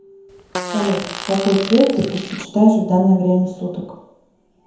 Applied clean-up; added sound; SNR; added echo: none; Fart; 11 dB; reverberation time 0.9 s.